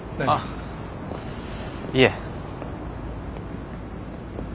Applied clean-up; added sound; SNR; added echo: none; none; none; none.